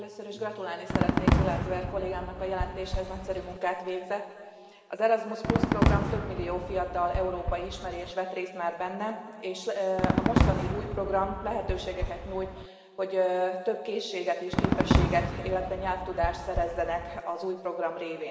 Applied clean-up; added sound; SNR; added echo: none; Fireworks; 0 dB; reverberation time 2.2 s.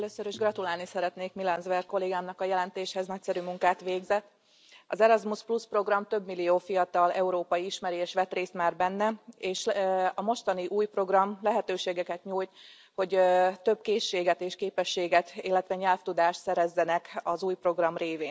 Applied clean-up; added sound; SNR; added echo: none; none; none; none.